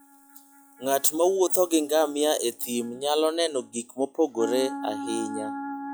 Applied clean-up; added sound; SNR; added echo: classical method log-MMSE.